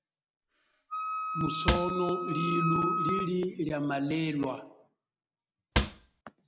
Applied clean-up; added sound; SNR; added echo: none; Wind instrument, woodwind instrument + Cupboard open or close / Drawer open or close; -1 dB; none.